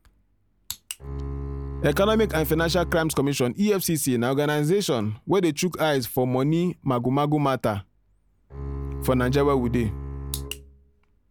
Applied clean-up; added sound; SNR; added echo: none; Bowed string instrument; 9 dB; none.